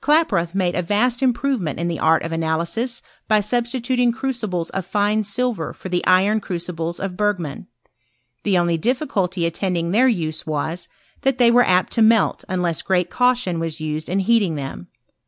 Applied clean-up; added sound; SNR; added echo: none; none; none; none.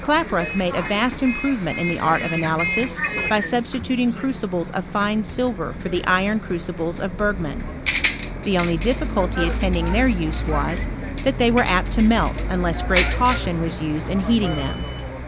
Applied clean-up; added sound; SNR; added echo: none; Bus; 4 dB; none.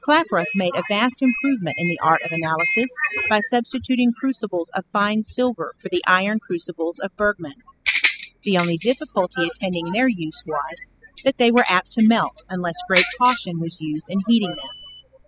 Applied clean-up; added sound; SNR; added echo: classical method spectral subtraction.